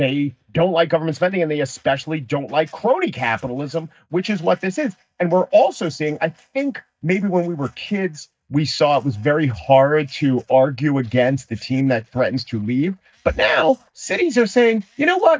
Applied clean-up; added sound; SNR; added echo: neural mask model DeepFilterNet 3.